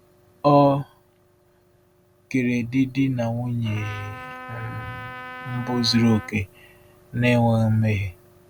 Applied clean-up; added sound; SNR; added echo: none; Trumpet; 14 dB; none.